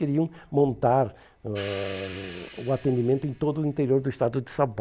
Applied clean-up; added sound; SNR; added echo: none; Hi-hat; 19 dB; none.